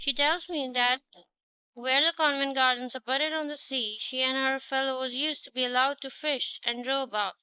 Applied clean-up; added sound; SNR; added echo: neural mask model Resemble Enhance denoiser.